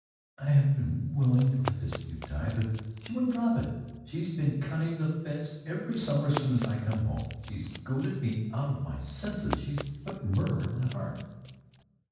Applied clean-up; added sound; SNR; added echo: none; Run; 14 dB; reverberation time 1.2 s.